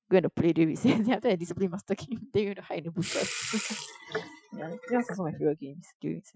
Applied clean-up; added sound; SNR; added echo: classical method Wiener filter.